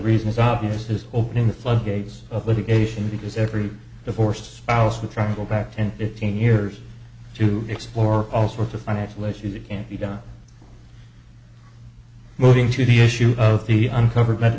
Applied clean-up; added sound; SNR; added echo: none; none; none; none.